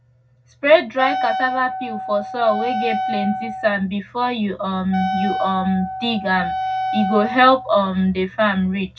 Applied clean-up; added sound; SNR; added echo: none; Wind instrument, woodwind instrument; 5 dB; reverberation time 0.4 s.